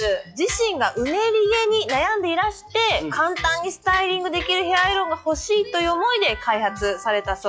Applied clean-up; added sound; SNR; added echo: classical method log-MMSE.